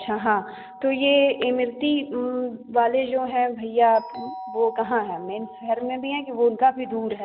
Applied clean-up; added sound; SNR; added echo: none; Doorbell; 18 dB; none.